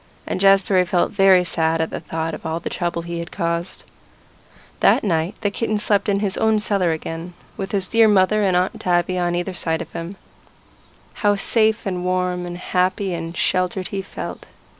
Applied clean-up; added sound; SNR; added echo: none; none; none; none.